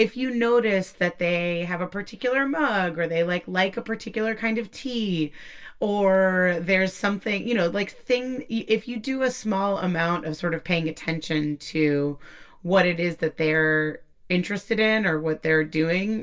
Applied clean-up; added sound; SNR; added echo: none; none; none; reverberation time 0.1 s.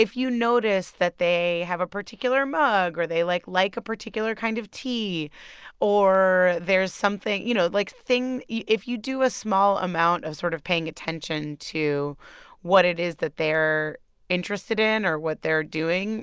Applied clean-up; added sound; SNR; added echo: none; none; none; none.